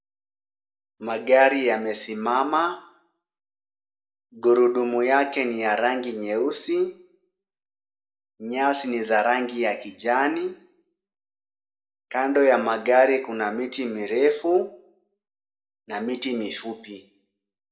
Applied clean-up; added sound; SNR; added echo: none; none; none; reverberation time 0.5 s.